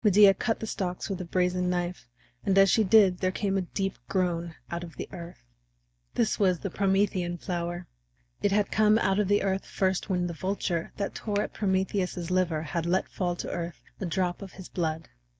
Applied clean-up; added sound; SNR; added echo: neural mask model DeepFilterNet 3.